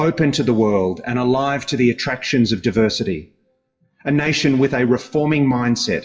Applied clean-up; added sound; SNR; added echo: classical method WPE with log-MMSE.